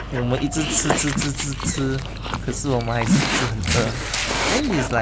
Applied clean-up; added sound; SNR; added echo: none; Dog; 0 dB; none.